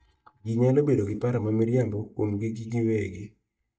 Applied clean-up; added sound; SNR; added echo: neural mask model DeepFilterNet 3.